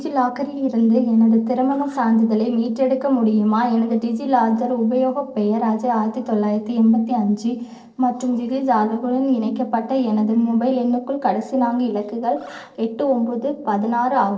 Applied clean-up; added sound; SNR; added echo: neural separator model SepFormer DNS4.